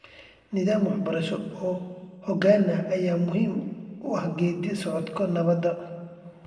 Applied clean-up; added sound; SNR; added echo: none; none; none; reverberation time 1.5 s.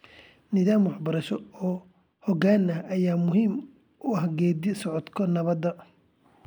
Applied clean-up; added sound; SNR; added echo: none; none; none; none.